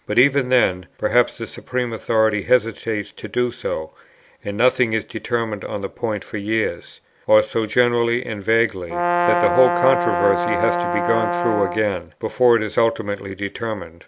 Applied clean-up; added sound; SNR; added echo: none; Brass instrument; 1 dB; none.